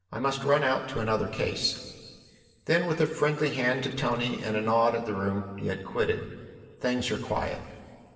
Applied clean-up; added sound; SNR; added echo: none; none; none; reverberation time 2.3 s.